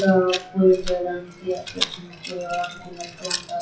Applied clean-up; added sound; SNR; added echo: classical method WPE with log-MMSE.